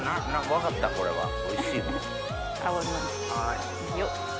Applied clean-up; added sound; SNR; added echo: none; Wind instrument, woodwind instrument; 14 dB; none.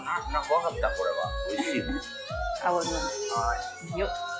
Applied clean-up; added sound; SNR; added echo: classical method log-MMSE.